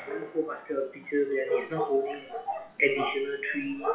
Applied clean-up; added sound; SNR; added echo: classical method WPE with log-MMSE.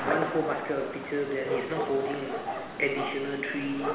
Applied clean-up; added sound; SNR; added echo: none; Gunshot, gunfire; 3 dB; reverberation time 1.1 s.